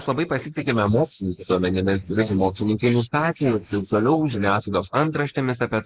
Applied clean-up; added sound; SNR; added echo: neural mask model Resemble Enhance denoiser.